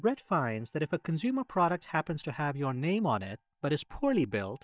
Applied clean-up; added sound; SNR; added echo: neural mask model DeepFilterNet 3.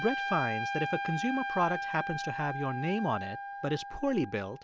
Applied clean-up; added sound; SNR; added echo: none; Trumpet; 4 dB; none.